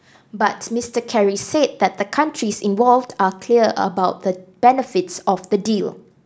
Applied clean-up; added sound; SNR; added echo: none; none; none; none.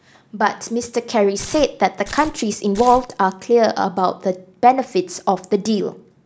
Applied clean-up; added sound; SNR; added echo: none; Tearing; 16 dB; none.